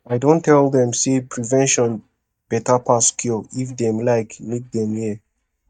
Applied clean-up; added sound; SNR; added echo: neural mask model DeepFilterNet 3.